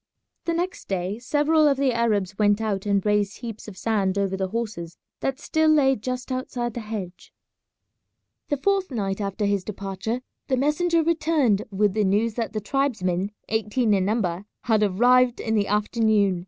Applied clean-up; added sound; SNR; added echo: none; none; none; none.